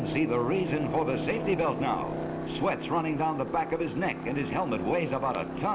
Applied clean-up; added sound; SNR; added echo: none; Car; 16 dB; none.